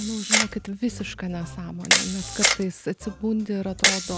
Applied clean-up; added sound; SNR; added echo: none; Camera; -3 dB; none.